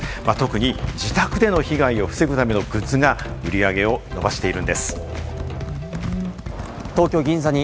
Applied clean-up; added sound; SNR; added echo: none; Motor vehicle (road) + Computer keyboard; 10 dB; none.